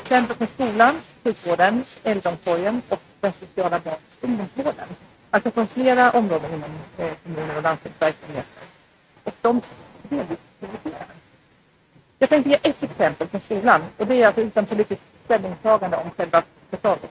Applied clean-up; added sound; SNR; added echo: neural mask model RNNoise.